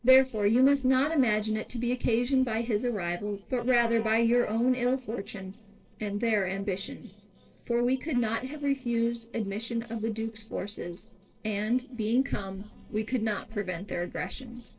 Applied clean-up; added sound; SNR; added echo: neural separator model SepFormer DNS4.